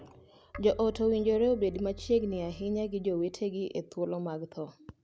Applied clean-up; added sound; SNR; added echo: none; Keyboard (musical); 18 dB; none.